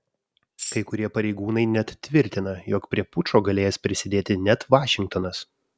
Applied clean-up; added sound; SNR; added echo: none; Tambourine; 12 dB; none.